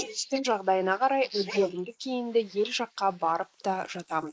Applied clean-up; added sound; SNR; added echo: neural mask model Resemble Enhance denoiser.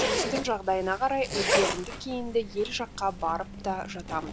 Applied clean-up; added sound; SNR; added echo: none; Zipper (clothing); 2 dB; none.